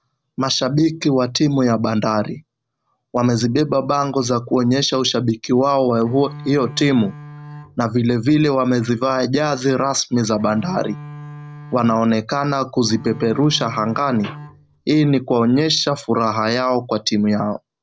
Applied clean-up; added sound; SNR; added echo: none; Bowed string instrument; 17 dB; none.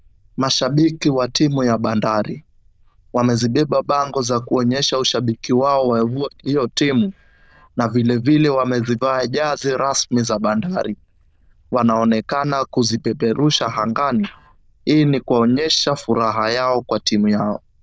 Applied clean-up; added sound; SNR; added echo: neural diffusion model UNIVERSE++.